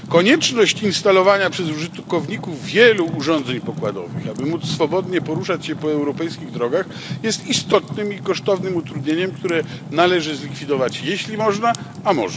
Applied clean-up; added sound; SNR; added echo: none; Fire; 11 dB; none.